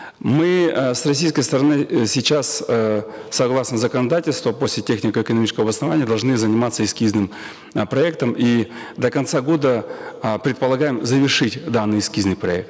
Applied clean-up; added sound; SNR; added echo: none; none; none; none.